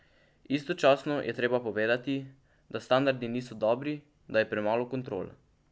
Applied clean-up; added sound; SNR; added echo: none; none; none; none.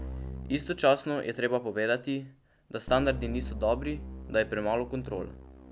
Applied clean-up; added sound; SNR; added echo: none; Keyboard (musical); 11 dB; none.